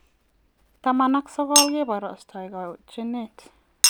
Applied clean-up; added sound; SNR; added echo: none; Chink, clink; 1 dB; none.